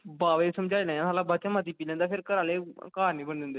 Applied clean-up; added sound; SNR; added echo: none; none; none; none.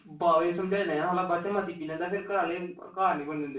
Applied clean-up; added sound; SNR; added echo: none; none; none; reverberation time 0.3 s.